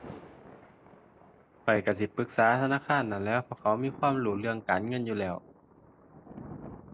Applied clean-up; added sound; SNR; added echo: none; Thunder; 19 dB; none.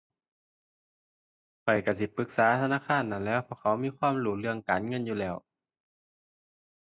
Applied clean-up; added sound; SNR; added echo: none; none; none; none.